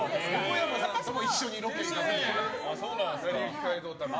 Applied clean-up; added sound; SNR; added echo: none; none; none; none.